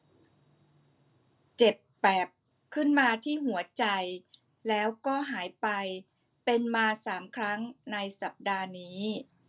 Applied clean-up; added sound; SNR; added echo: none; none; none; none.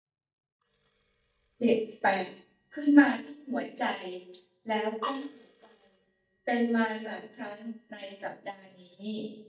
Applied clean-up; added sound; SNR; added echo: neural mask model DeepFilterNet 3.